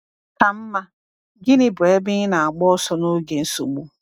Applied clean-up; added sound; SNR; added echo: none; none; none; none.